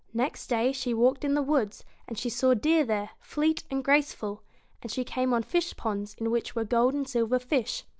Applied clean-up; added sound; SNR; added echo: none; none; none; none.